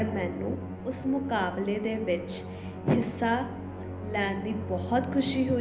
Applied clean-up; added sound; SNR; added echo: none; Musical instrument; 7 dB; reverberation time 0.8 s.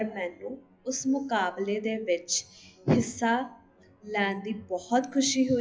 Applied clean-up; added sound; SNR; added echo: classical method WPE with log-MMSE.